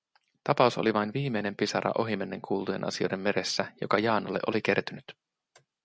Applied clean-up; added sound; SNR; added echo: none; none; none; none.